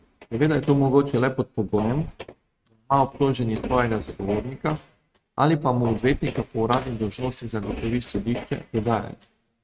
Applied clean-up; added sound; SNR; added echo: neural mask model RNNoise.